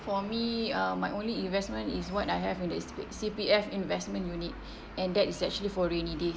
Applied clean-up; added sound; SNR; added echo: none; none; none; none.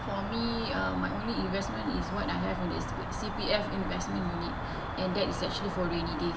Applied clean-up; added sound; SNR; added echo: none; Cricket; 3 dB; reverberation time 1.6 s.